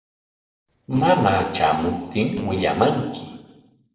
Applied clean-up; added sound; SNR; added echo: neural separator model SepFormer DNS4.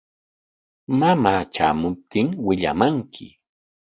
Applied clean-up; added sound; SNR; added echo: none; none; none; none.